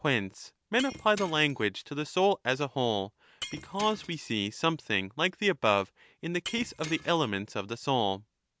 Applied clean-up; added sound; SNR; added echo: none; Shatter; 17 dB; none.